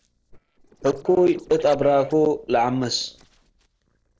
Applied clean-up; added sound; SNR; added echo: neural separator model SepFormer DNS4.